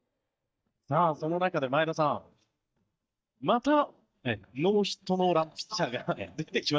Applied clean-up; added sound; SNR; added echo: neural mask model DeepFilterNet 3.